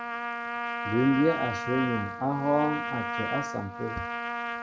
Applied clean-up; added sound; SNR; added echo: none; Trumpet; 4 dB; reverberation time 0.5 s.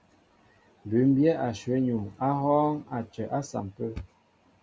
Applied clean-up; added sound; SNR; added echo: none; none; none; none.